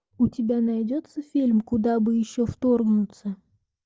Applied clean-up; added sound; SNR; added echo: none; none; none; none.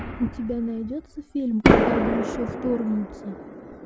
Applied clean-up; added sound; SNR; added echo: none; Fireworks; -2 dB; none.